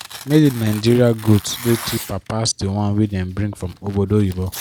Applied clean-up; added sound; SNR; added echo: none; Tearing; 17 dB; none.